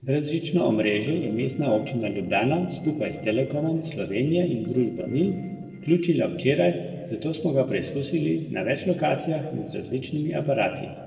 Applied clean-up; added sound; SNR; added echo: neural separator model SepFormer DNS4.